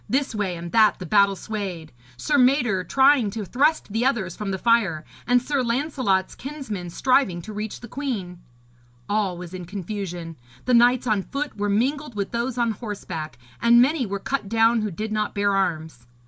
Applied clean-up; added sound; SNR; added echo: none; none; none; none.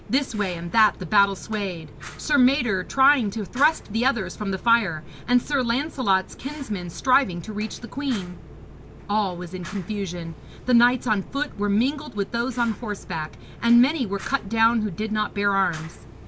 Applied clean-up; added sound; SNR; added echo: none; Fire; 17 dB; none.